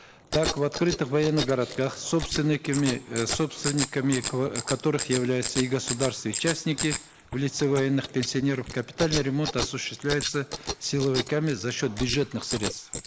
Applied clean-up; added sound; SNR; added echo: neural mask model Resemble Enhance denoiser.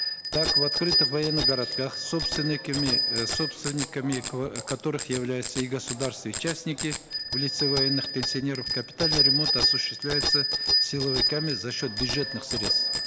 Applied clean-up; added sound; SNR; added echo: none; Bicycle bell; -3 dB; none.